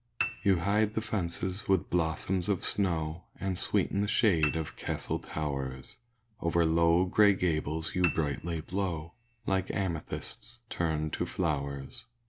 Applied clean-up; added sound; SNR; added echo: none; Piano; 11 dB; none.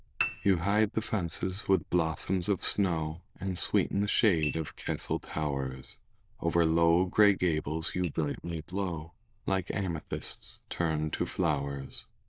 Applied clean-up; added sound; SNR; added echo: neural diffusion model UNIVERSE++.